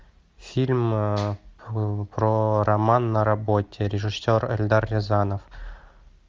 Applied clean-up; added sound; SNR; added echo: none; none; none; none.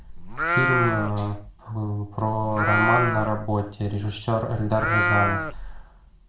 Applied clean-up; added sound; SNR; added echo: none; Livestock, farm animals, working animals; 0 dB; reverberation time 0.4 s.